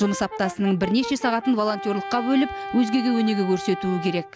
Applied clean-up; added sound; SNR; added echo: none; Brass instrument; 11 dB; none.